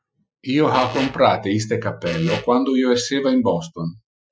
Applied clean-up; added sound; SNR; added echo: classical method Wiener filter.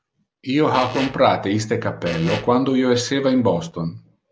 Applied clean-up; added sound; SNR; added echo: none; Fart; 11 dB; none.